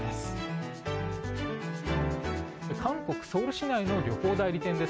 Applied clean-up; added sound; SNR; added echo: none; none; none; none.